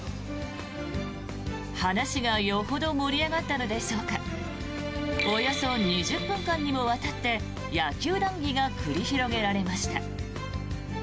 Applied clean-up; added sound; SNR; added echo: none; none; none; none.